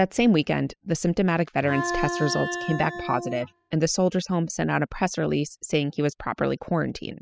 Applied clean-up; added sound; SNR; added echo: classical method spectral subtraction.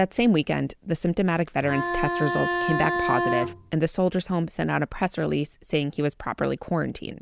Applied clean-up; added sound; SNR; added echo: none; Bowed string instrument; 2 dB; none.